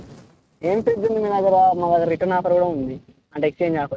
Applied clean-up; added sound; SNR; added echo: neural mask model RNNoise.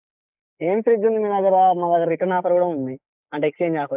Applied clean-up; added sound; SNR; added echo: neural mask model Resemble Enhance denoiser.